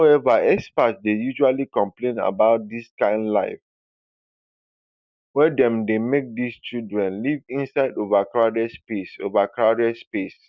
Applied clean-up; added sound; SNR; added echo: none; none; none; none.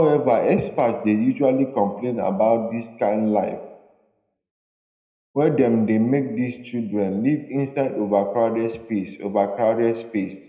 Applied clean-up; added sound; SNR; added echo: none; none; none; reverberation time 0.8 s.